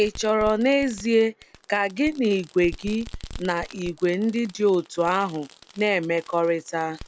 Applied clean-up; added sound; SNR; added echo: none; Fireworks; 18 dB; none.